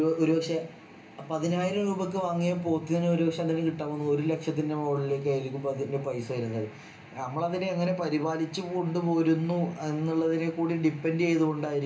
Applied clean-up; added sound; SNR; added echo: none; none; none; reverberation time 0.3 s.